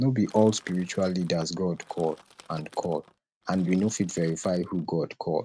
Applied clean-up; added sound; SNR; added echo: neural mask model RNNoise.